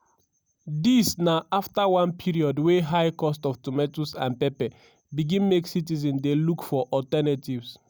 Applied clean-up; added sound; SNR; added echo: none; none; none; none.